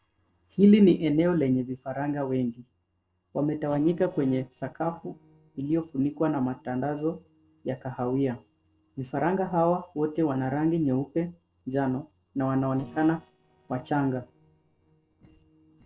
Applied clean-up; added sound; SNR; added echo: neural separator model SepFormer DNS4.